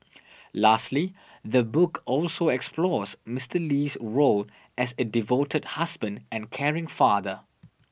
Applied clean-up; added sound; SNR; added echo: none; none; none; none.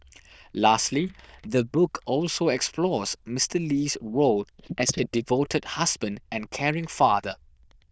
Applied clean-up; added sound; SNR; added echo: neural diffusion model UNIVERSE++.